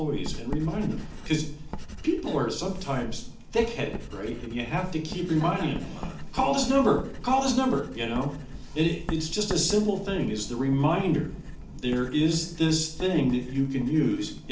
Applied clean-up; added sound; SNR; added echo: none; Writing; 11 dB; reverberation time 0.4 s.